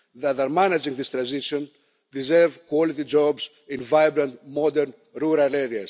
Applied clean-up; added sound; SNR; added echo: none; none; none; none.